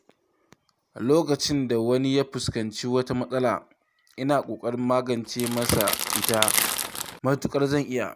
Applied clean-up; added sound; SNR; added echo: none; Crackle; 1 dB; none.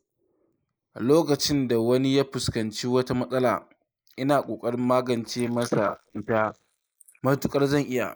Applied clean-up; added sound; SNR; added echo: neural mask model Resemble Enhance denoiser.